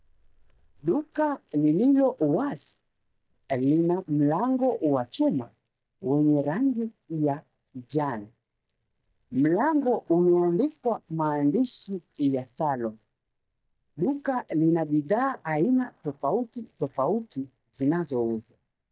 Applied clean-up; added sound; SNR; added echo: neural mask model DeepFilterNet 3.